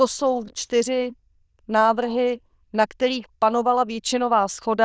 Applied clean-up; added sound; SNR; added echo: neural diffusion model UNIVERSE++.